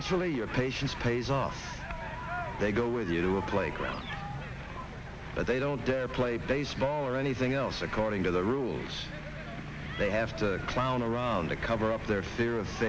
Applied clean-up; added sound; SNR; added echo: none; none; none; none.